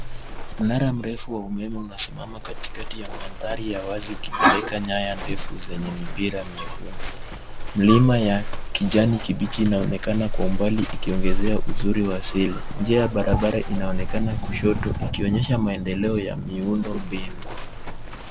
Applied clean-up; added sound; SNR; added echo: none; Livestock, farm animals, working animals; 2 dB; none.